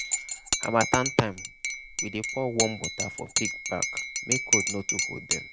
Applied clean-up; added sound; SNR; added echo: none; Cutlery, silverware / Dishes, pots, and pans / Chink, clink; -1 dB; none.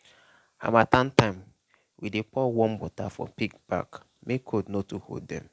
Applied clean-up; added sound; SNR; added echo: none; none; none; none.